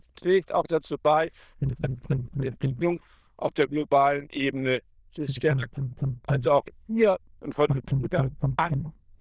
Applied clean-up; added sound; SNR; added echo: neural diffusion model UNIVERSE++.